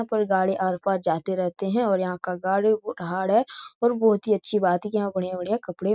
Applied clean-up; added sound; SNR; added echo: none; none; none; none.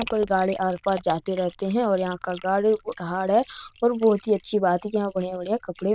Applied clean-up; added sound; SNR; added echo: neural diffusion model UNIVERSE++.